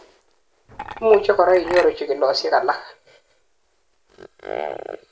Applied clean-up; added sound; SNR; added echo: none; Chink, clink; 10 dB; none.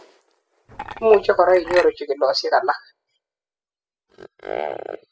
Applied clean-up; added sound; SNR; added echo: classical method spectral subtraction.